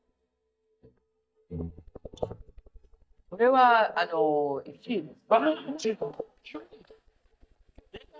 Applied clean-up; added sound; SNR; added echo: neural mask model DeepFilterNet 3.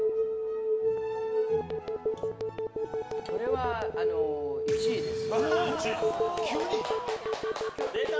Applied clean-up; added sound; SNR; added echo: none; Telephone; -5 dB; none.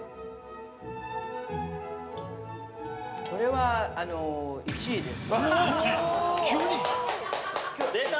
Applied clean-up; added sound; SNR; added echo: none; none; none; none.